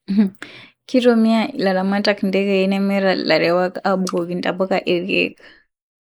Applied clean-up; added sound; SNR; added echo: neural mask model Resemble Enhance denoiser.